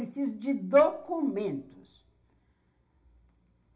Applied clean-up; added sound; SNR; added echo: none; none; none; reverberation time 0.4 s.